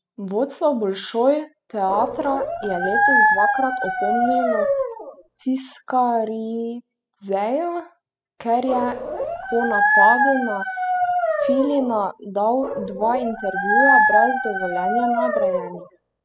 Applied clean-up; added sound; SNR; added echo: classical method spectral subtraction.